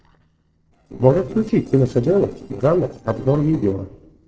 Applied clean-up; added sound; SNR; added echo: neural separator model SepFormer DNS4.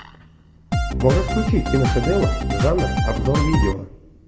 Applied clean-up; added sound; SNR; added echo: none; Drum kit; -2 dB; reverberation time 1.0 s.